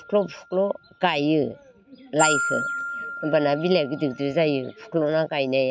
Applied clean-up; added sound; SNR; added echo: none; Glockenspiel; 9 dB; none.